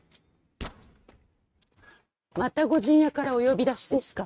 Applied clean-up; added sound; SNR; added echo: neural mask model RNNoise.